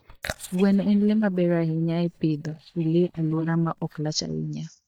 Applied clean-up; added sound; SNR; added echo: neural mask model DeepFilterNet 3.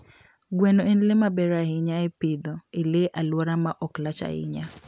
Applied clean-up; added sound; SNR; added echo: none; none; none; none.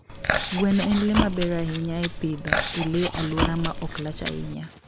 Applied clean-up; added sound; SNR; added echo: none; Chewing, mastication; 1 dB; none.